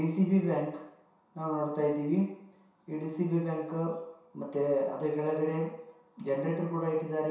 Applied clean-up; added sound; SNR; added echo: none; none; none; reverberation time 0.7 s.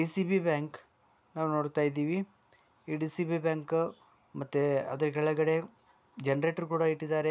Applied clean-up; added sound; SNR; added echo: none; none; none; none.